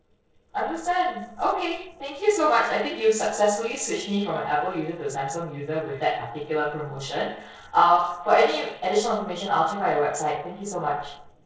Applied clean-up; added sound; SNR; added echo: neural separator model SepFormer DNS4.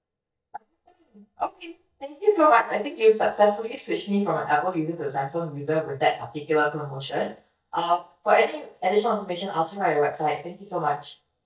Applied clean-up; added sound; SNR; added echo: neural mask model DeepFilterNet 3.